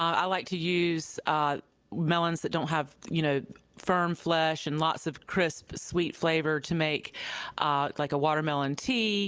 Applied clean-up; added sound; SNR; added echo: none; none; none; none.